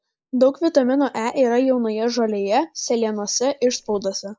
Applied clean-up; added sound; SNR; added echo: neural mask model Resemble Enhance denoiser.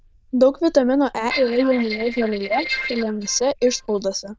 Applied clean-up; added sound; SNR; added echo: neural diffusion model UNIVERSE++.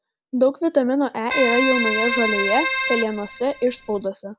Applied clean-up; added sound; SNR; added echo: none; Keyboard (musical); 1 dB; none.